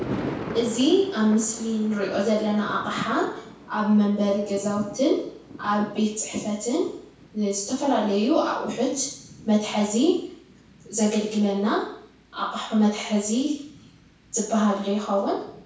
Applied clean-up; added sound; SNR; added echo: none; Thunder; 15 dB; reverberation time 0.6 s.